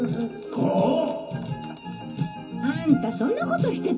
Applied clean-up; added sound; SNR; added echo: none; none; none; reverberation time 0.3 s.